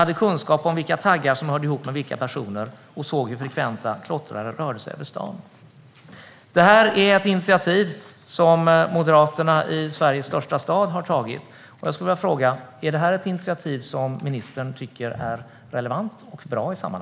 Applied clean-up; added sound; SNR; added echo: none; none; none; none.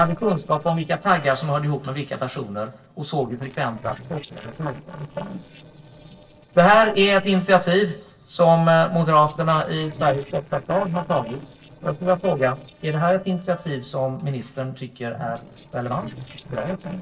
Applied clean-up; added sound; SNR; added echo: neural separator model SepFormer DNS4.